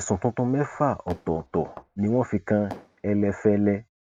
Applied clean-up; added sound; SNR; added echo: neural mask model RNNoise.